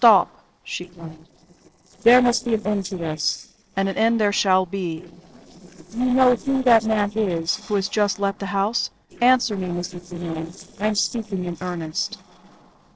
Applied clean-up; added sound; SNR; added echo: neural separator model SepFormer DNS4.